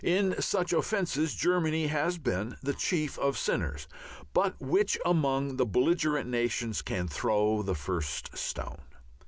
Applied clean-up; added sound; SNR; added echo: none; none; none; none.